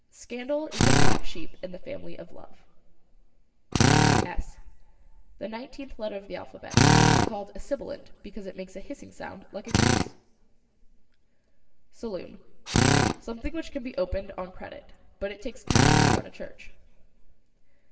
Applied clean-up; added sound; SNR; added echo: none; Drill; -2 dB; reverberation time 1.7 s.